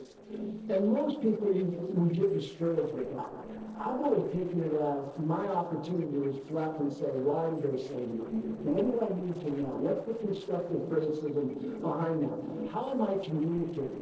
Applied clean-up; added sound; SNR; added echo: neural separator model SepFormer DNS4.